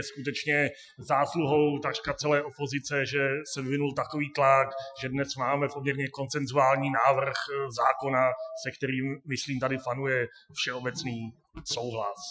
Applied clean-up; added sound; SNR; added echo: classical method Wiener filter.